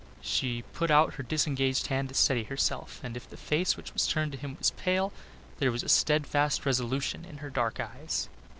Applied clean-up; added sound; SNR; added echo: none; none; none; none.